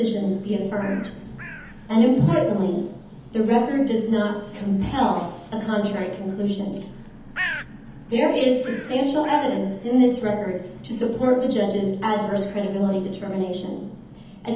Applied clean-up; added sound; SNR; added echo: none; Bird; 19 dB; reverberation time 1.3 s.